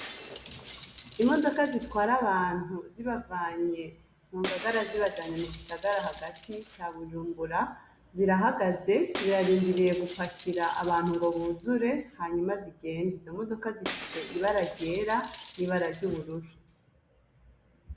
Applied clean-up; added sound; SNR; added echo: none; Shatter; 14 dB; none.